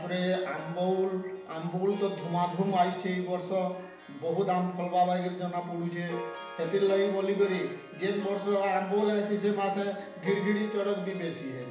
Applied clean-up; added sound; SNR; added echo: none; Harp; 15 dB; reverberation time 0.8 s.